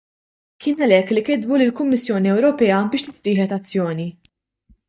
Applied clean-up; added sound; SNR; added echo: neural mask model DeepFilterNet 3.